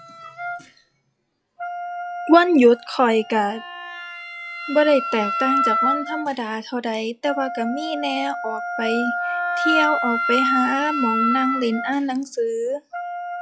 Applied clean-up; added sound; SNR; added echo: classical method log-MMSE.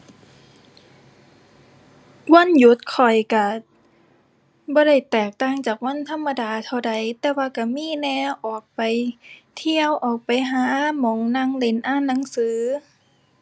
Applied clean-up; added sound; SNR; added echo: none; none; none; none.